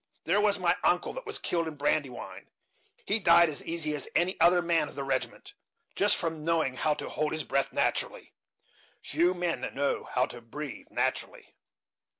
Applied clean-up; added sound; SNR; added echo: none; none; none; none.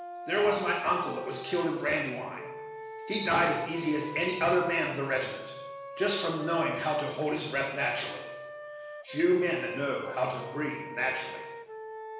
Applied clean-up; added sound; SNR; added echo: none; Wind instrument, woodwind instrument; 12 dB; reverberation time 1.1 s.